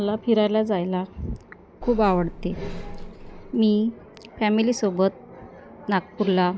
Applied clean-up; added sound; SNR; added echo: none; Bus / Engine; 13 dB; none.